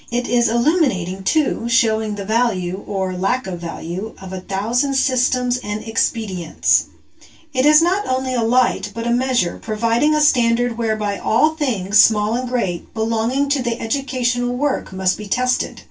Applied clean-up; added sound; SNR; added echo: none; none; none; reverberation time 0.1 s.